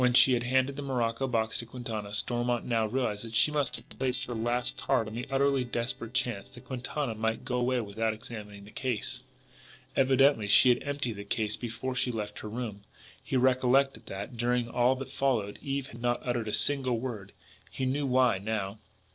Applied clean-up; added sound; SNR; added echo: neural separator model SepFormer DNS4.